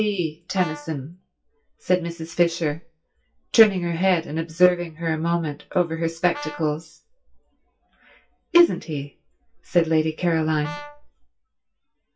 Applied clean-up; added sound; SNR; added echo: classical method WPE with log-MMSE.